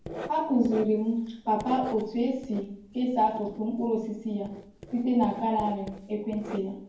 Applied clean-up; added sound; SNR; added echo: none; Writing; 15 dB; reverberation time 0.9 s.